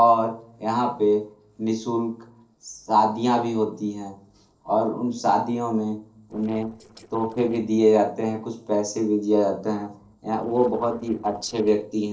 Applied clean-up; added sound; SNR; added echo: neural separator model SepFormer DNS4.